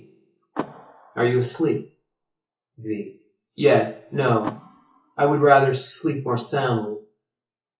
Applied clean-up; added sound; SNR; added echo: classical method WPE with log-MMSE.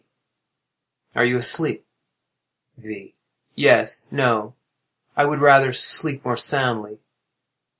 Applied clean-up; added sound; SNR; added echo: none; none; none; none.